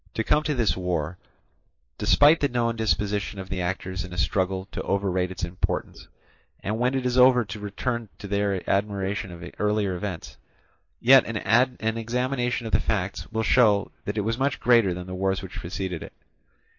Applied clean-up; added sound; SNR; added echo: neural mask model Resemble Enhance denoiser.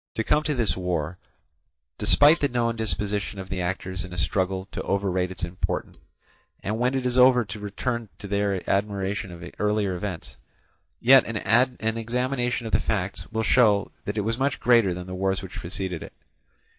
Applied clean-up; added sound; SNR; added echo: neural mask model DeepFilterNet 3.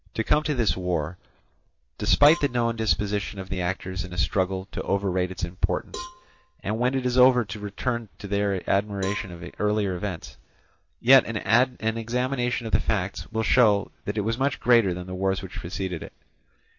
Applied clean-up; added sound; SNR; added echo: none; Cowbell; 19 dB; none.